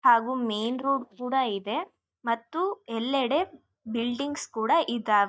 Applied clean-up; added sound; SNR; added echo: neural mask model DeepFilterNet 3.